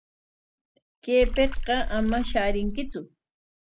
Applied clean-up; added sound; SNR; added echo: none; Water / Splash, splatter; 0 dB; none.